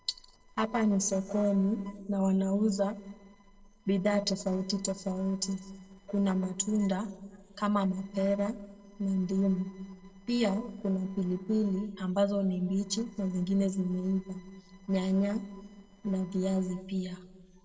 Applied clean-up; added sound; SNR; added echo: neural separator model SepFormer DNS4.